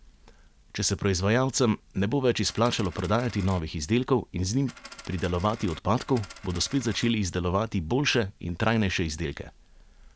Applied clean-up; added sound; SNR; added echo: none; Coin (dropping); 18 dB; none.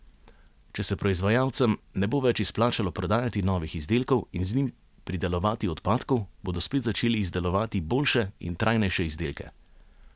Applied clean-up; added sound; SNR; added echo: none; none; none; none.